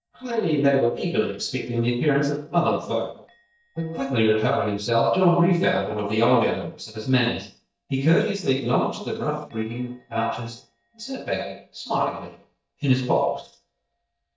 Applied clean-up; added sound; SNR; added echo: neural mask model DeepFilterNet 3.